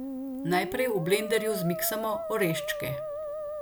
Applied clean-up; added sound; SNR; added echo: none; Musical instrument; 5 dB; none.